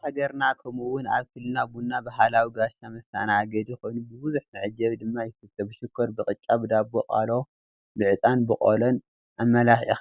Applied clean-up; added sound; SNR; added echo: none; none; none; none.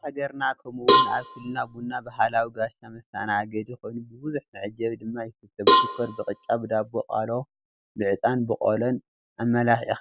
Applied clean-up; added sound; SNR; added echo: none; Cowbell; -3 dB; none.